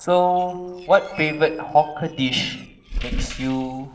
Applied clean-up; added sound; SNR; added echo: neural separator model SepFormer DNS4.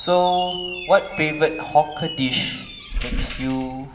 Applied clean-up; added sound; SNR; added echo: none; Squeak; 8 dB; reverberation time 1.5 s.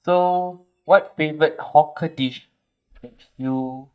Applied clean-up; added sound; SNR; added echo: neural mask model DeepFilterNet 3.